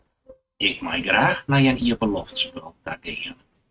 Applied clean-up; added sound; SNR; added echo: neural mask model RNNoise.